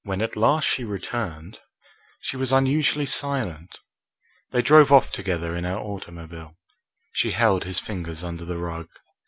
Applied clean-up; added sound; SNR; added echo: none; none; none; none.